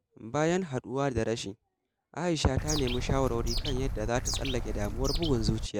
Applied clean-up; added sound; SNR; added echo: none; Bird; 1 dB; none.